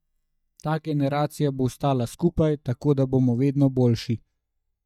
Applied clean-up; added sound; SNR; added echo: neural mask model DeepFilterNet 3.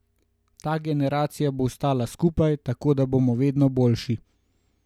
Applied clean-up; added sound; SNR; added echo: none; none; none; none.